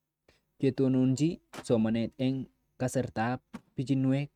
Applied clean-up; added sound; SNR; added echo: neural mask model RNNoise.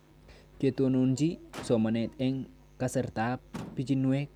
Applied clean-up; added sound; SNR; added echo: none; Motor vehicle (road); 20 dB; none.